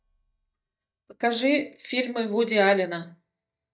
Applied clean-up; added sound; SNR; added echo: neural mask model DeepFilterNet 3.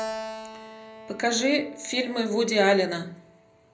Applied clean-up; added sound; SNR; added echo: none; Keyboard (musical); 13 dB; reverberation time 0.4 s.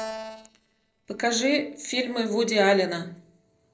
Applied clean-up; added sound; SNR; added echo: neural separator model SepFormer DNS4.